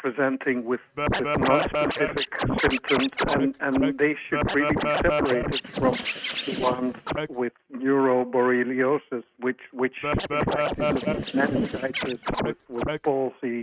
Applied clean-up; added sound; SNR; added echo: neural mask model RNNoise.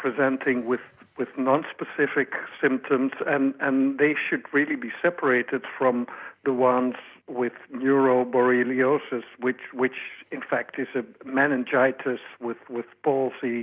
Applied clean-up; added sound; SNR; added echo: none; none; none; none.